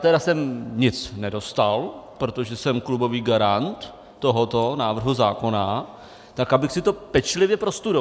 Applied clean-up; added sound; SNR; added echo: none; none; none; none.